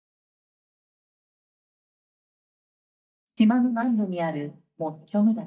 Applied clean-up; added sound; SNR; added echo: neural mask model DeepFilterNet 3.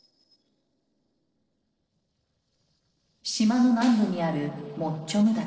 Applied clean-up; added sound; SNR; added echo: neural separator model SepFormer DNS4.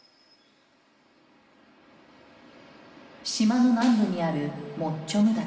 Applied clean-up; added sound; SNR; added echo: none; Snare drum; 19 dB; reverberation time 2.6 s.